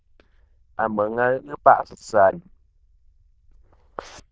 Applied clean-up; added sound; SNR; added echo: neural diffusion model UNIVERSE++.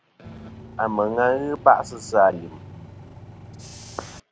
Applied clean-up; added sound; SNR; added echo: none; Bus / Engine; 17 dB; none.